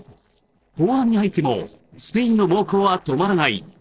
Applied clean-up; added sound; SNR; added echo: neural separator model SepFormer DNS4.